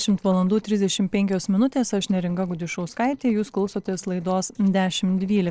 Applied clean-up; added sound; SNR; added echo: neural separator model SepFormer DNS4.